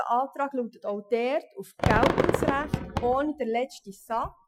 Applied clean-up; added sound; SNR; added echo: classical method Wiener filter.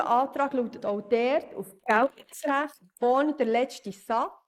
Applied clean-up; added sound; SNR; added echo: neural mask model Resemble Enhance denoiser.